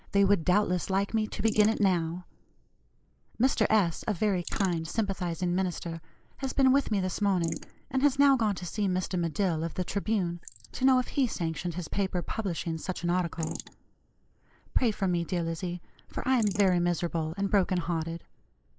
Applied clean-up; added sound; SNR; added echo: neural mask model Resemble Enhance denoiser.